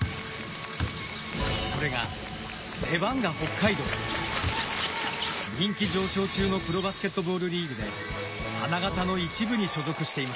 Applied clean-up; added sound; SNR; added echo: none; Wind instrument, woodwind instrument; 15 dB; none.